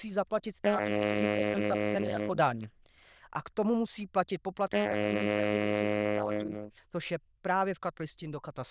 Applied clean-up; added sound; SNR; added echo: neural diffusion model UNIVERSE++.